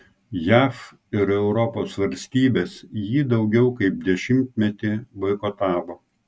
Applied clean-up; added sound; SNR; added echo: none; none; none; none.